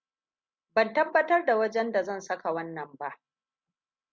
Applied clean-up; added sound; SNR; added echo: none; none; none; none.